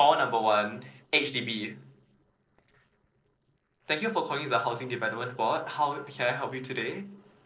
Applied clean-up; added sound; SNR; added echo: neural separator model SepFormer DNS4.